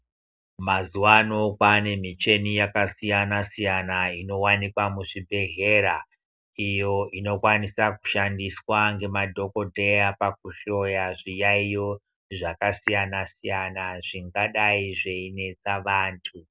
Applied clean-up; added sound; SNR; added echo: none; none; none; none.